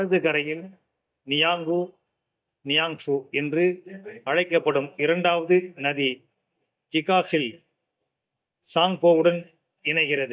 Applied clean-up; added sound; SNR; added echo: neural mask model DeepFilterNet 3.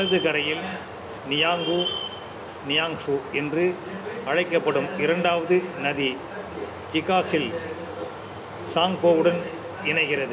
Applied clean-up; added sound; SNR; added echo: none; Stream; 12 dB; reverberation time 0.3 s.